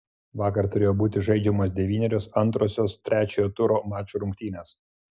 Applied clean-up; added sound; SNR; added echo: none; none; none; none.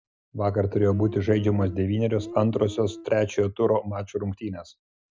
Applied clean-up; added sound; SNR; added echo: none; Guitar; 14 dB; none.